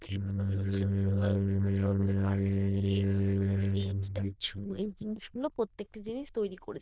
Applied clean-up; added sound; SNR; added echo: neural diffusion model UNIVERSE++.